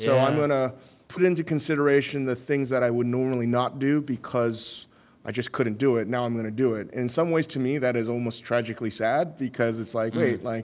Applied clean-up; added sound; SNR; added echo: none; none; none; none.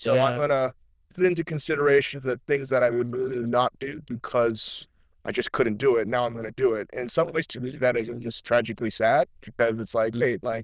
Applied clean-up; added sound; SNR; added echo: neural diffusion model UNIVERSE++.